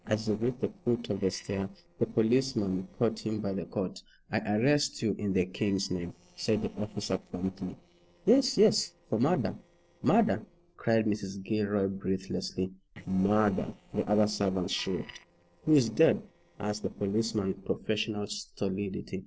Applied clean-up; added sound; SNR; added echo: neural separator model SepFormer DNS4.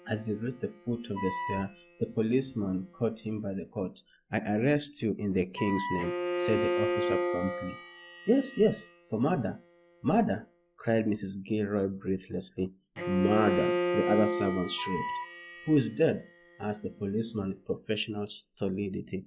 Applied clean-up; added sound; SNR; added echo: classical method log-MMSE.